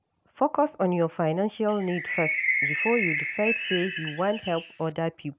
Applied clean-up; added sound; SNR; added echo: none; Bird; 2 dB; none.